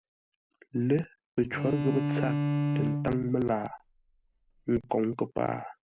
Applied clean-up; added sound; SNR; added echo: none; Bowed string instrument; 1 dB; none.